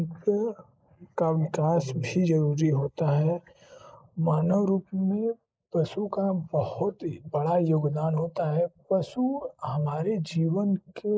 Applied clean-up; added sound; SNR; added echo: neural mask model Resemble Enhance denoiser.